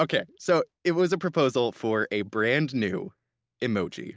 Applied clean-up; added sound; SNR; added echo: none; none; none; none.